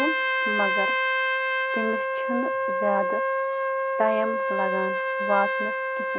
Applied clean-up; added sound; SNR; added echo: none; Trumpet; -4 dB; none.